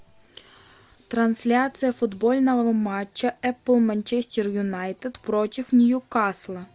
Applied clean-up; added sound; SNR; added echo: none; none; none; none.